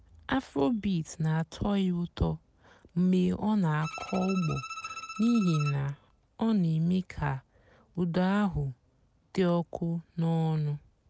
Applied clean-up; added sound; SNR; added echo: none; Bowed string instrument; 12 dB; none.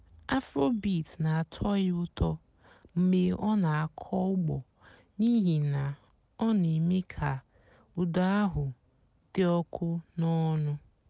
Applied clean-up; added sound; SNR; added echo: none; none; none; none.